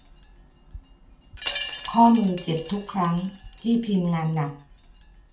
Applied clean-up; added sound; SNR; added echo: none; Wind chime; 12 dB; reverberation time 0.3 s.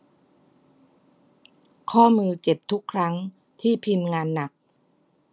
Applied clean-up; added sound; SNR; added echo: none; none; none; none.